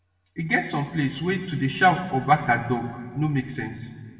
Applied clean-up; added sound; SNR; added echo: none; none; none; reverberation time 1.6 s.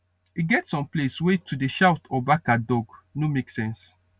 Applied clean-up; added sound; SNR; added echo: none; none; none; none.